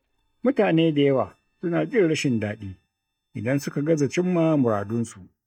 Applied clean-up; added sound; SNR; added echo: neural mask model DeepFilterNet 3.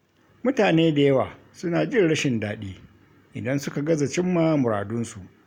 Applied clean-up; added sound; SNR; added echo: none; none; none; none.